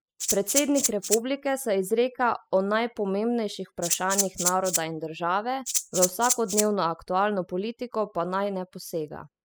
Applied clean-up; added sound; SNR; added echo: classical method spectral subtraction.